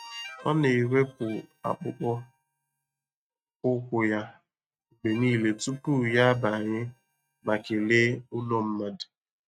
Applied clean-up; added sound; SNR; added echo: neural mask model RNNoise.